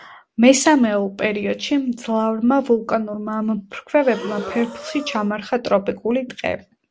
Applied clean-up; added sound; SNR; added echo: none; Breathing; 12 dB; none.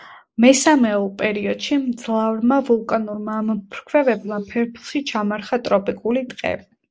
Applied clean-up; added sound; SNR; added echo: neural mask model Resemble Enhance denoiser.